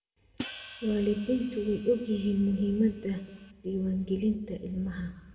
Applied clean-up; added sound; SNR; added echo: none; Hi-hat; 15 dB; reverberation time 1.2 s.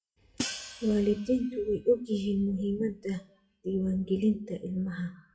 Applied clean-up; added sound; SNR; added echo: classical method WPE with log-MMSE.